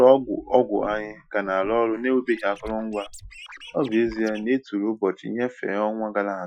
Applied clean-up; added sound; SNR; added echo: classical method Wiener filter.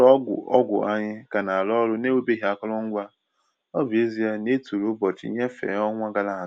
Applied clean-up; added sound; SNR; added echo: none; none; none; none.